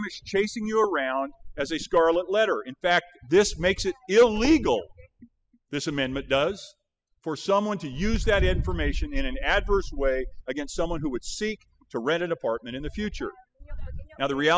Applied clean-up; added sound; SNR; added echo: classical method spectral subtraction.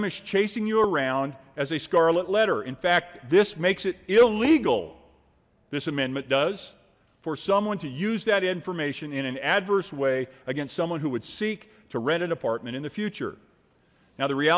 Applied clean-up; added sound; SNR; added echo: none; none; none; none.